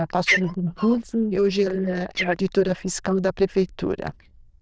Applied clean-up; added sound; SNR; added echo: neural diffusion model UNIVERSE++.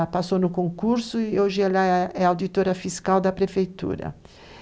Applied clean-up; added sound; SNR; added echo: none; none; none; none.